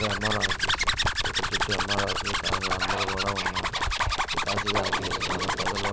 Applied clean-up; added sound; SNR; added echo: none; Zipper (clothing); -5 dB; none.